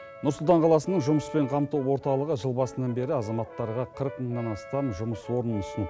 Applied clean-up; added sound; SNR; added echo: none; Brass instrument; 15 dB; none.